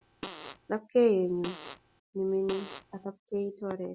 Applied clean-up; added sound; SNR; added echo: none; Fart; 14 dB; none.